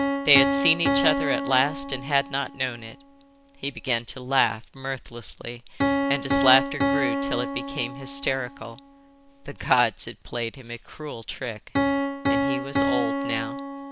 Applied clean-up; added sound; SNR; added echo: none; Piano; 1 dB; none.